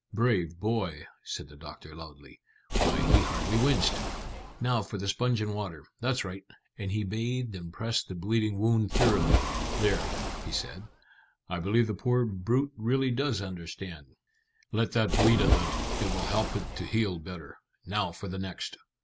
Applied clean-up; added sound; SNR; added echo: none; Splash, splatter; -2 dB; none.